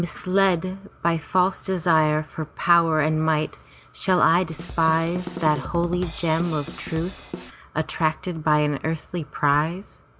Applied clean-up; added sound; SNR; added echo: none; Drum kit; 11 dB; none.